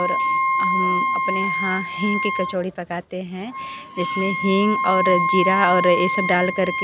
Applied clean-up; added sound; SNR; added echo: none; Wind instrument, woodwind instrument; 0 dB; none.